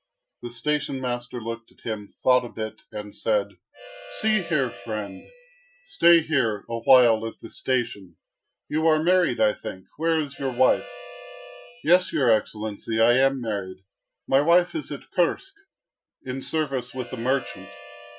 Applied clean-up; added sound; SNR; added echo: classical method Wiener filter.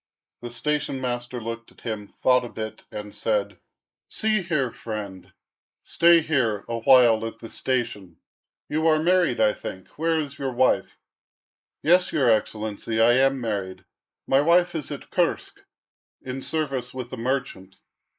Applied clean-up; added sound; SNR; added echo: neural mask model Resemble Enhance denoiser.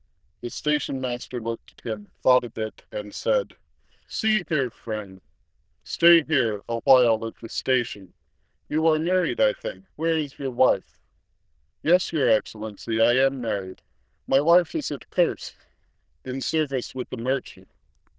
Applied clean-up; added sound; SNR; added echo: neural diffusion model UNIVERSE++.